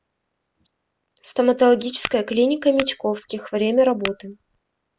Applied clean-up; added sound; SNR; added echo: none; Tap / Glass; 13 dB; none.